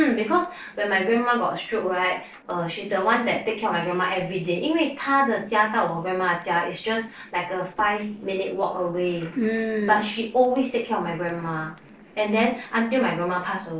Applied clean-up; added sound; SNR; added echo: neural separator model SepFormer DNS4.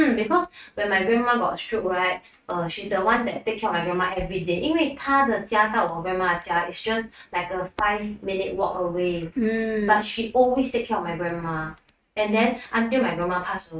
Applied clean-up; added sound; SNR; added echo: neural mask model RNNoise.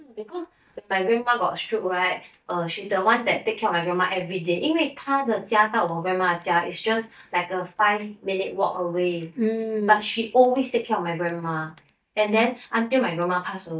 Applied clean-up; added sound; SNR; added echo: neural mask model DeepFilterNet 3.